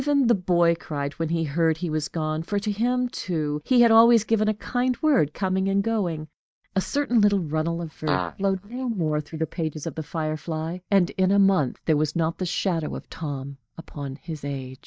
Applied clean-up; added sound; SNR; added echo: neural mask model DeepFilterNet 3.